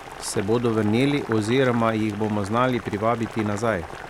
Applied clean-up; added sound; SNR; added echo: none; Boiling; 14 dB; none.